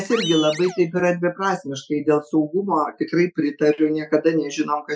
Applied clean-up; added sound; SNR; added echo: classical method Wiener filter.